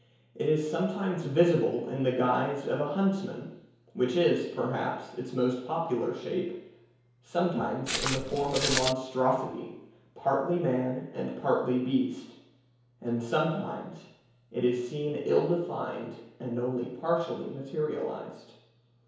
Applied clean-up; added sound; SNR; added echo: none; Walk, footsteps; 1 dB; reverberation time 1.0 s.